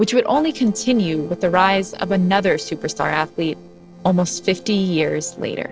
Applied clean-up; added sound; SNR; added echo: neural separator model SepFormer DNS4.